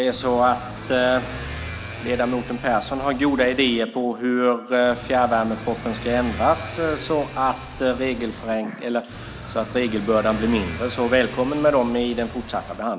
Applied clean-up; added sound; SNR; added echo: none; Motorcycle / Accelerating, revving, vroom; 12 dB; none.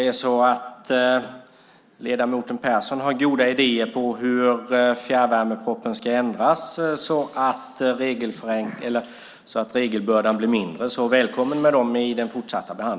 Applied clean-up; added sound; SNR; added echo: none; none; none; none.